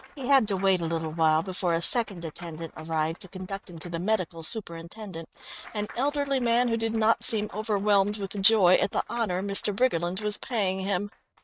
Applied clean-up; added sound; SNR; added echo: neural mask model RNNoise.